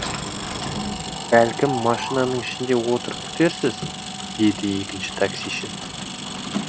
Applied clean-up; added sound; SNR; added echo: none; Mechanisms + Engine; 6 dB; none.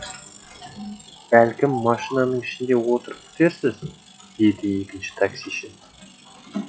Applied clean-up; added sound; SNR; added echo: classical method log-MMSE.